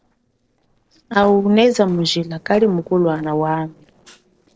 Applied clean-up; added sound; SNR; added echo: neural separator model SepFormer DNS4.